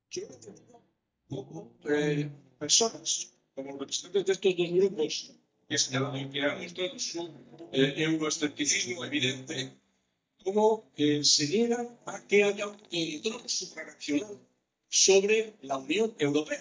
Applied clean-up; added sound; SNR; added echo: neural mask model DeepFilterNet 3.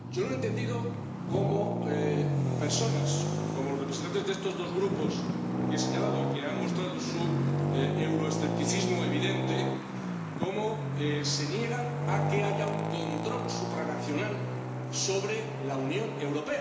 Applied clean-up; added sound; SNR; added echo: none; Traffic noise, roadway noise; -3 dB; reverberation time 1.0 s.